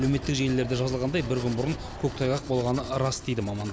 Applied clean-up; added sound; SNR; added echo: none; Writing; 14 dB; none.